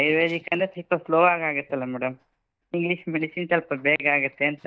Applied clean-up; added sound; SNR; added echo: neural mask model DeepFilterNet 3.